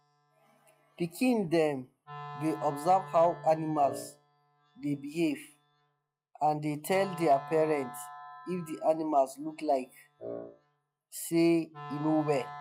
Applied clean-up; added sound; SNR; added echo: classical method log-MMSE.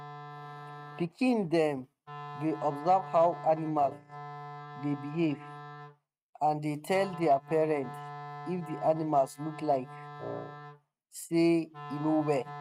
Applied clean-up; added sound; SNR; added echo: neural mask model RNNoise.